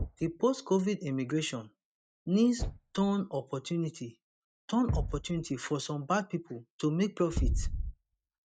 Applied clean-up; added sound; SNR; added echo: neural mask model RNNoise.